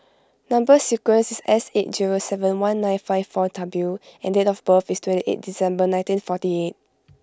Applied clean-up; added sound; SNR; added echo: none; none; none; none.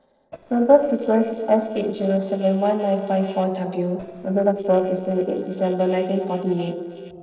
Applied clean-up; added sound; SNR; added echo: neural separator model SepFormer DNS4.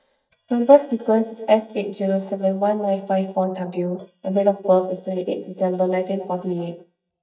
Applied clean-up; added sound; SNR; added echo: neural mask model DeepFilterNet 3.